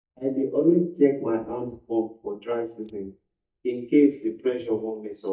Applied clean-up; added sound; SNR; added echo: neural mask model DeepFilterNet 3.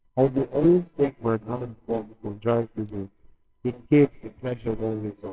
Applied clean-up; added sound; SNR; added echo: neural separator model SepFormer WHAMR!.